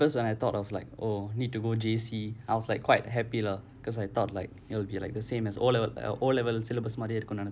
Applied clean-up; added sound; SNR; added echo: none; none; none; none.